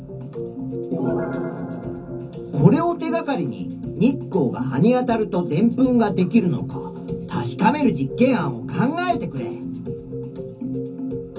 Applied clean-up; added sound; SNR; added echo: none; none; none; reverberation time 0.3 s.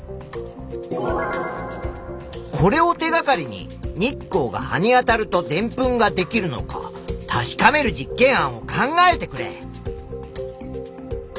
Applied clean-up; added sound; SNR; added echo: none; none; none; none.